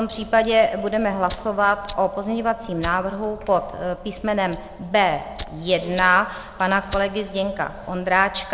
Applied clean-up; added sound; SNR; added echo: none; Fire; 18 dB; none.